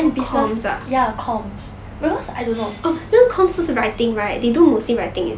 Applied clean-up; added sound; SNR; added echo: none; none; none; none.